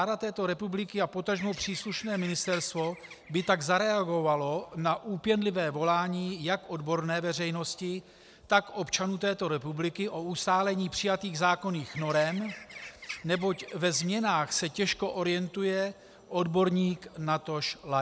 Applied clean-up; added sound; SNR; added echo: none; Bird; 15 dB; none.